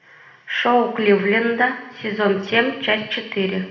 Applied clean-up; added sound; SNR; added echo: none; none; none; reverberation time 0.8 s.